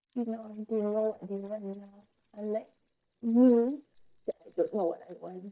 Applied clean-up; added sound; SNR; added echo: neural mask model DeepFilterNet 3.